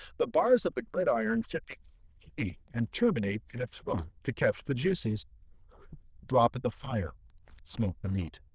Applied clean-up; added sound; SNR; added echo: neural diffusion model UNIVERSE++.